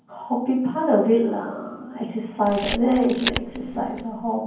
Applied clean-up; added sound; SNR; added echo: none; Camera; 9 dB; reverberation time 0.9 s.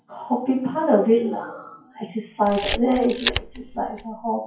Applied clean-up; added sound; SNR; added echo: classical method WPE with log-MMSE.